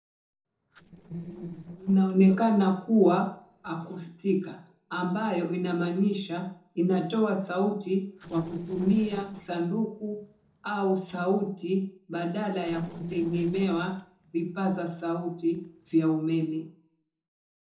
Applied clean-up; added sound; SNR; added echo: neural separator model SepFormer DNS4.